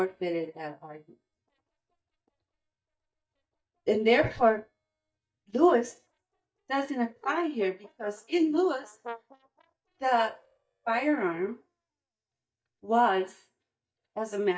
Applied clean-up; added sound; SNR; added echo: neural mask model DeepFilterNet 3.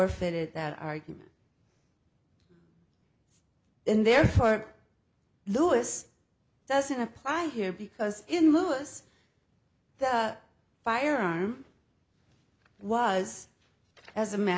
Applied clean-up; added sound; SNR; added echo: none; none; none; none.